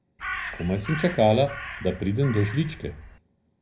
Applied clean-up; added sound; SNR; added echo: none; Crow; 11 dB; reverberation time 0.4 s.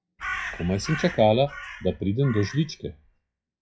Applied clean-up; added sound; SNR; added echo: classical method WPE with log-MMSE.